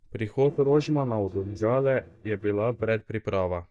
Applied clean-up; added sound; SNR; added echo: neural mask model DeepFilterNet 3.